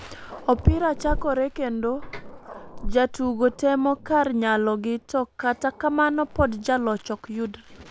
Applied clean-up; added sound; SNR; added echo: none; Growling; 12 dB; none.